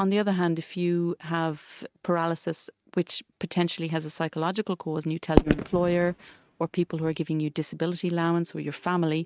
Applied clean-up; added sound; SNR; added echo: neural mask model RNNoise.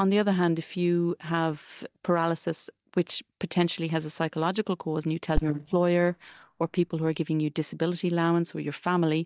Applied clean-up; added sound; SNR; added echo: neural mask model DeepFilterNet 3.